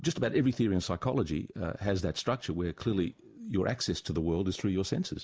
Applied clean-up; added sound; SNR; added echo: none; none; none; none.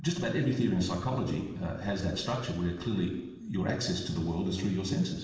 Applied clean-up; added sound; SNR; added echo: none; none; none; reverberation time 1.1 s.